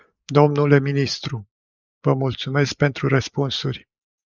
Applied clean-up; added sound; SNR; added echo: neural mask model Resemble Enhance denoiser.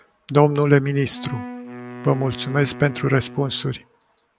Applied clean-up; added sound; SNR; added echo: none; Wind instrument, woodwind instrument; 15 dB; none.